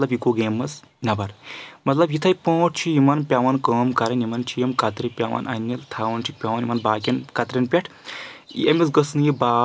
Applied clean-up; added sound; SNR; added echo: none; none; none; none.